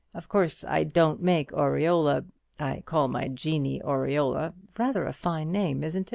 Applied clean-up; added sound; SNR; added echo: none; none; none; none.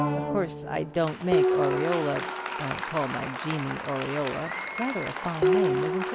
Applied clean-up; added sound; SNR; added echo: none; Dishes, pots, and pans + Applause; -2 dB; none.